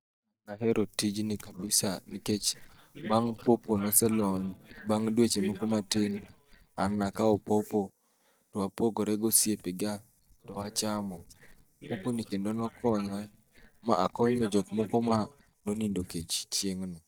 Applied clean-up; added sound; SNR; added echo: neural mask model DeepFilterNet 3.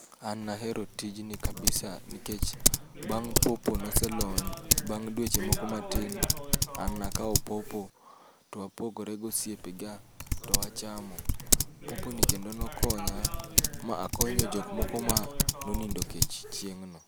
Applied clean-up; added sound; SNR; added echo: none; Typing; -5 dB; none.